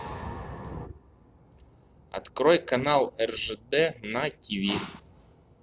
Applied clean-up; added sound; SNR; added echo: none; none; none; none.